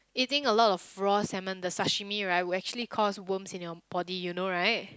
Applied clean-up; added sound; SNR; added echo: none; none; none; none.